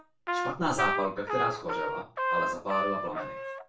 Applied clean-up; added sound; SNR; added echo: none; Trumpet; -1 dB; reverberation time 0.2 s.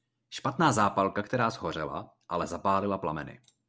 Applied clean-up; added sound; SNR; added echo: none; none; none; none.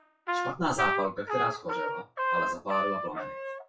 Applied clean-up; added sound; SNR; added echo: classical method WPE with log-MMSE.